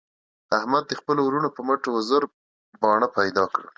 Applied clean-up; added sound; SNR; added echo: none; none; none; none.